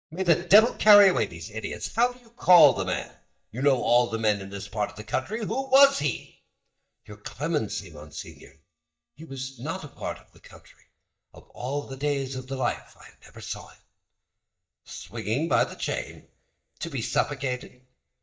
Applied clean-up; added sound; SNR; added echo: neural mask model DeepFilterNet 3.